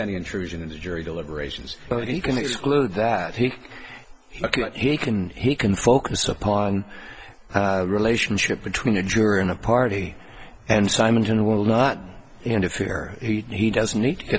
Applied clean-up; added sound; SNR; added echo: none; none; none; none.